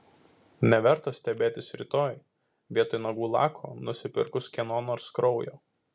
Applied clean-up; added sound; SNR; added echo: none; none; none; none.